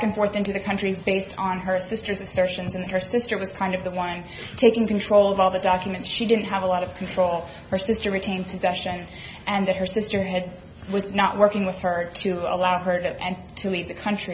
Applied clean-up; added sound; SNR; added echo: none; none; none; none.